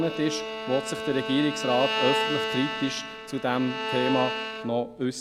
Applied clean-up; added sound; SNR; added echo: none; Bowed string instrument; 3 dB; none.